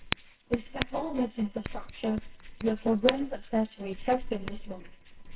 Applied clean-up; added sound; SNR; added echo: neural separator model SepFormer WHAMR!.